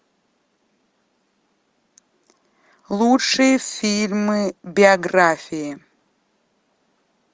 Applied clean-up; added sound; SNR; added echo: none; none; none; none.